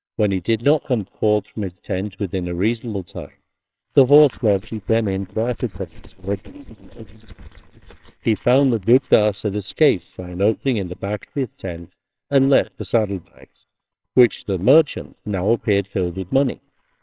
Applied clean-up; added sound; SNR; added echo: neural separator model SepFormer WHAMR!.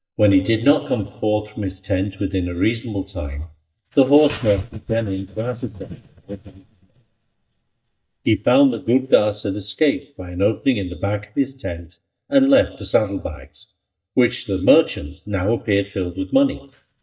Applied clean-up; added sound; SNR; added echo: neural mask model DeepFilterNet 3.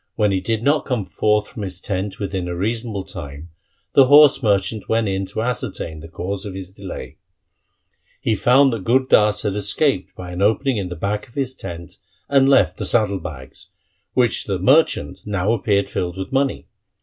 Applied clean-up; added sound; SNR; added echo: none; none; none; none.